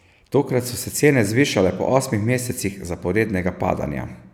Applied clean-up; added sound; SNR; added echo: none; none; none; none.